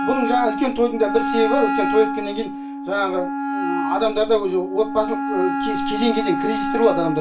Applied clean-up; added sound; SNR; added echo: none; Wind instrument, woodwind instrument; 3 dB; reverberation time 0.2 s.